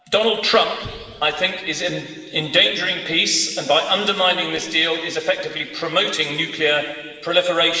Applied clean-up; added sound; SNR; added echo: none; none; none; reverberation time 2.4 s.